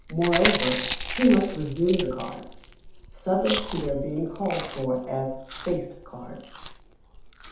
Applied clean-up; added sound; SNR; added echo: none; Chewing, mastication; 4 dB; reverberation time 0.8 s.